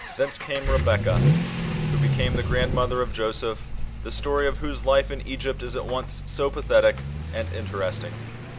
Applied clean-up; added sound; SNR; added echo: none; Accelerating, revving, vroom / Vehicle; 0 dB; none.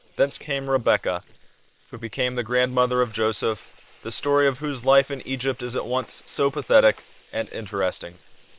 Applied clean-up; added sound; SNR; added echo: neural separator model SepFormer WHAM!.